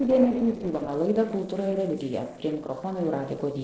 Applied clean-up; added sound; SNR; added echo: neural separator model SepFormer DNS4.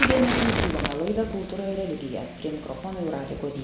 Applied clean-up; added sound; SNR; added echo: none; Fire; 1 dB; reverberation time 1.1 s.